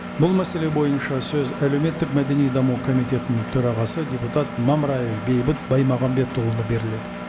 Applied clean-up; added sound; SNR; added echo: none; Engine; 10 dB; none.